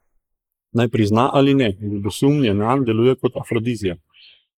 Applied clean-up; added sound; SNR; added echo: neural mask model Resemble Enhance denoiser.